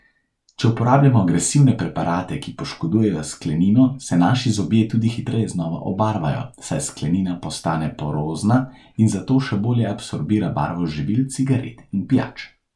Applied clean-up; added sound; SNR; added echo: none; none; none; none.